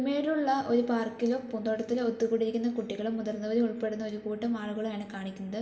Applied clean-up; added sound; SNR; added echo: none; none; none; reverberation time 2.9 s.